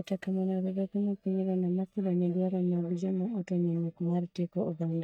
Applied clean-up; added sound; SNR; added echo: neural mask model DeepFilterNet 3.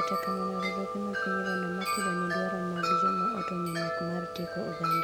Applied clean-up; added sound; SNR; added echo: none; Wind chime; -3 dB; none.